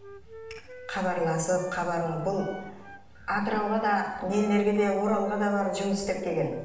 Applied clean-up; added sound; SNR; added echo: none; Wind instrument, woodwind instrument; 17 dB; reverberation time 0.8 s.